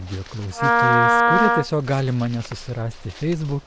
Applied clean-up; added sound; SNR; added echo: none; Wind instrument, woodwind instrument; -5 dB; none.